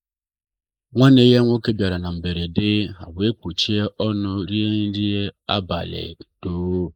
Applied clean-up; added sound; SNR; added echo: neural mask model Resemble Enhance denoiser.